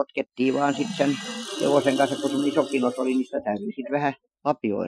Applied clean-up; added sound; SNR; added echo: classical method Wiener filter.